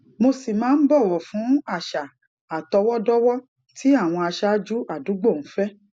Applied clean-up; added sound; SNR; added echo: none; none; none; none.